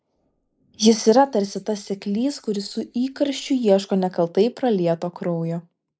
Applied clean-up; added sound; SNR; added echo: neural mask model Resemble Enhance denoiser.